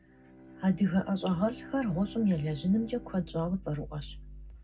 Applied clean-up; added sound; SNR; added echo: none; Bowed string instrument; 18 dB; reverberation time 0.3 s.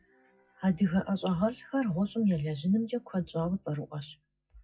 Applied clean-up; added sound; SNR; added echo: classical method WPE with log-MMSE.